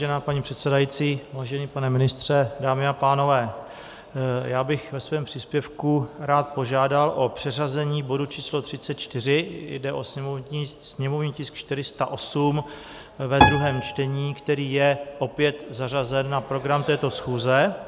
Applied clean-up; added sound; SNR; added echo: none; Piano; 2 dB; none.